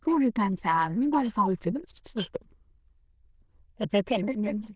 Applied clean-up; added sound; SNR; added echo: neural diffusion model UNIVERSE++.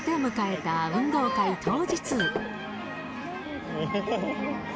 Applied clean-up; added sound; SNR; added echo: none; Knock; 13 dB; none.